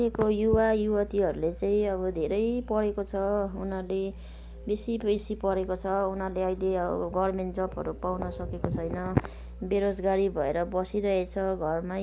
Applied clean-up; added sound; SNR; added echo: none; Musical instrument; 14 dB; none.